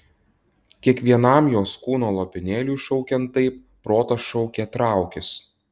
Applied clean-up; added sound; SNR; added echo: none; none; none; none.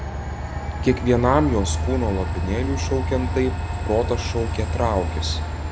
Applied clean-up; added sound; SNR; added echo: none; Train; 1 dB; none.